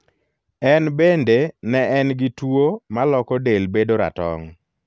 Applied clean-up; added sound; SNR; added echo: none; none; none; none.